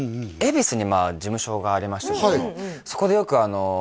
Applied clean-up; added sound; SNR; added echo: none; none; none; none.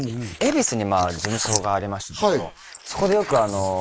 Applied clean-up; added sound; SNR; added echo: neural mask model Resemble Enhance denoiser.